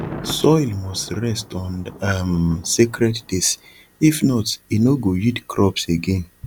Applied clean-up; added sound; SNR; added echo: none; Thunder; 18 dB; none.